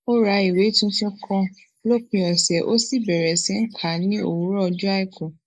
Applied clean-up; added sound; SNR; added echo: neural mask model Resemble Enhance denoiser.